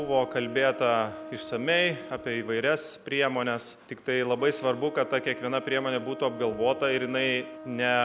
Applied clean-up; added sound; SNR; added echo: none; Wind instrument, woodwind instrument; 14 dB; none.